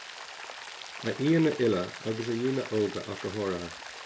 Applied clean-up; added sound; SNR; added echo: none; Rain; 12 dB; none.